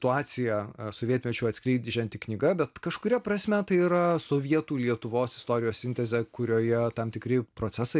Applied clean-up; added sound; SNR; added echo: none; none; none; none.